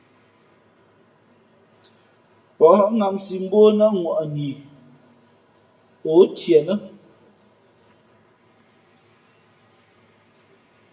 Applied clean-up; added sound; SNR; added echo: none; none; none; reverberation time 0.6 s.